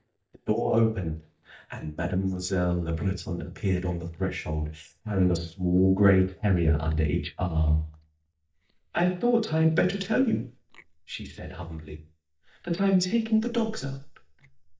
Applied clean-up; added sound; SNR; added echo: neural mask model DeepFilterNet 3.